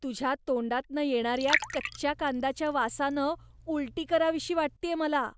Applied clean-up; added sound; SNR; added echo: none; Liquid; 8 dB; none.